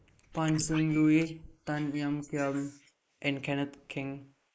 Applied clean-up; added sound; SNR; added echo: neural mask model Resemble Enhance denoiser.